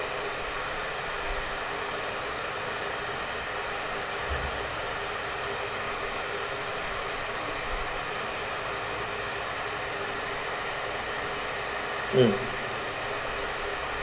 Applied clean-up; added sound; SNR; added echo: none; Animal; 15 dB; reverberation time 1.6 s.